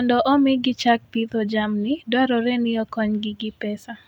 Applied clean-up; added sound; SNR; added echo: none; none; none; none.